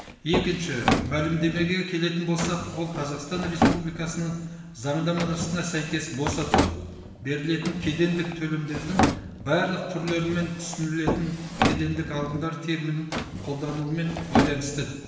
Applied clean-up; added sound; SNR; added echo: none; Drawer open or close; 2 dB; reverberation time 1.3 s.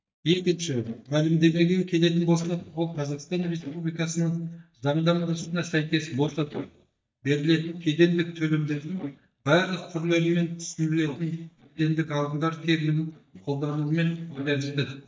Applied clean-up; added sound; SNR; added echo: neural mask model DeepFilterNet 3.